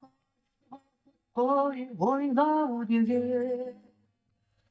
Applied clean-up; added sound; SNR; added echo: neural mask model DeepFilterNet 3.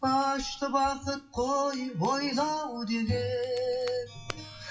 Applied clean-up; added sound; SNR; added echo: classical method WPE with log-MMSE.